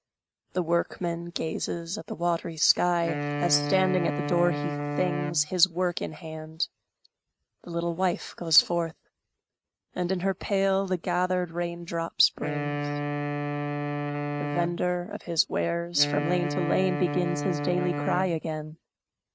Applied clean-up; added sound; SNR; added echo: neural mask model RNNoise.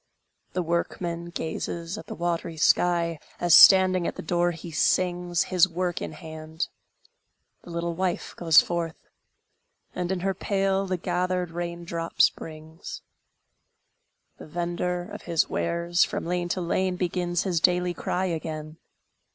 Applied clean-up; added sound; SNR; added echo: none; none; none; none.